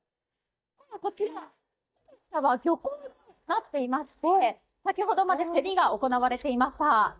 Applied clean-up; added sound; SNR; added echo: neural mask model DeepFilterNet 3.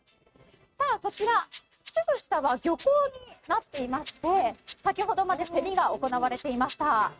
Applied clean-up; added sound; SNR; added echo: neural mask model RNNoise.